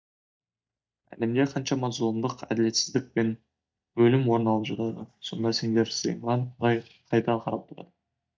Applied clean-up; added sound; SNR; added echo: neural mask model DeepFilterNet 3.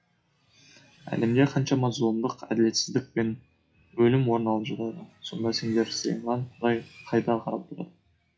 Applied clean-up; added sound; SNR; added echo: classical method WPE with log-MMSE.